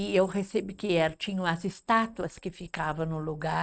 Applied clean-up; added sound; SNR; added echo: neural mask model RNNoise.